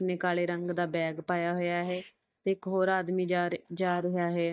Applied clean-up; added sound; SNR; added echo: neural mask model DeepFilterNet 3.